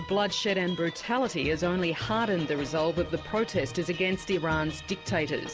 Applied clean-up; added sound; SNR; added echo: none; none; none; none.